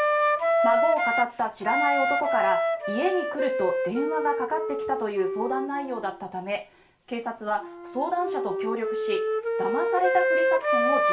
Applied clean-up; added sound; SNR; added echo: none; Wind instrument, woodwind instrument; -3 dB; reverberation time 0.3 s.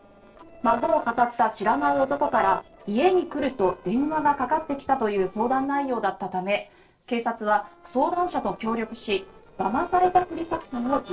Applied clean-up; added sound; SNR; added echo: neural separator model SepFormer DNS4.